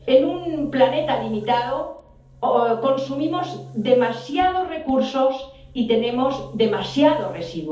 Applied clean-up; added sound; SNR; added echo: none; Boom; 20 dB; reverberation time 0.6 s.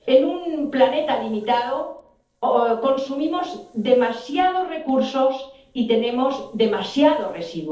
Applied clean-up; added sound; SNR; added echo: neural separator model SepFormer DNS4.